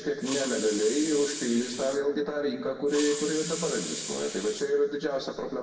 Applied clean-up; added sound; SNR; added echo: none; Hiss; 8 dB; reverberation time 1.1 s.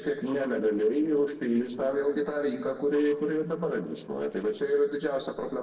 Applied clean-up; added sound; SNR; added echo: neural separator model SepFormer DNS4.